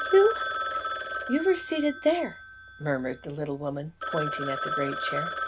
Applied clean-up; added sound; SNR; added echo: none; Telephone; 6 dB; none.